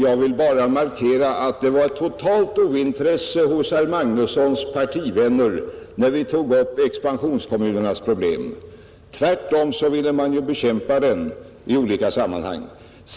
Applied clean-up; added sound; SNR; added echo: none; none; none; none.